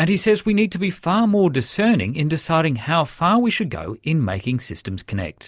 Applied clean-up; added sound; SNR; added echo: none; none; none; none.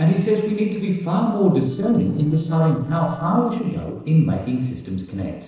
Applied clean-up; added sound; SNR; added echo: neural separator model SepFormer DNS4.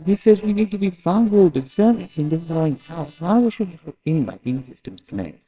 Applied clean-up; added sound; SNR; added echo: neural separator model SepFormer WHAMR!.